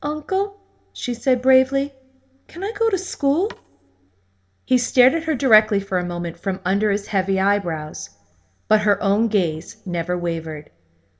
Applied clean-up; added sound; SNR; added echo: none; none; none; reverberation time 0.5 s.